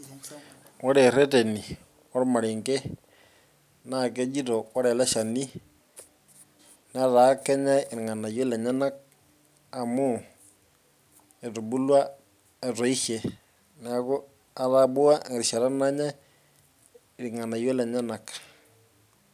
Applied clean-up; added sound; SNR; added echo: none; none; none; none.